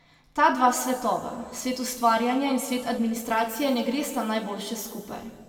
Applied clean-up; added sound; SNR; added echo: none; none; none; reverberation time 1.5 s.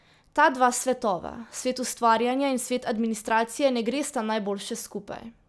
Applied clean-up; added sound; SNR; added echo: none; none; none; none.